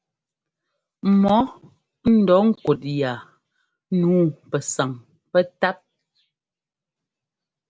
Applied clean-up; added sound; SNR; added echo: none; none; none; none.